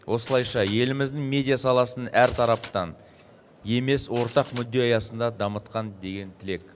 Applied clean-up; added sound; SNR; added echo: none; Glass; 19 dB; none.